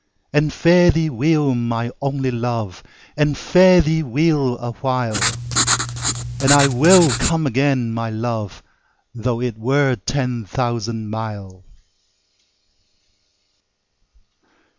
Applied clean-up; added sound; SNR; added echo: none; Writing; 1 dB; none.